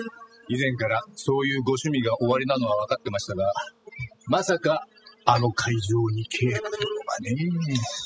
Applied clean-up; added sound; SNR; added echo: classical method spectral subtraction.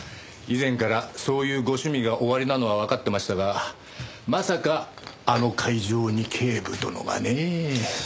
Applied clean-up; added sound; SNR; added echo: none; none; none; none.